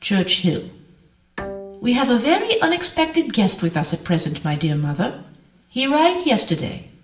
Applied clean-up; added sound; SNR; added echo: none; Bowed string instrument; 20 dB; reverberation time 0.6 s.